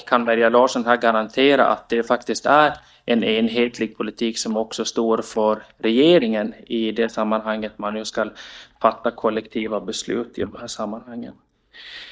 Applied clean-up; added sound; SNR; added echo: neural mask model DeepFilterNet 3.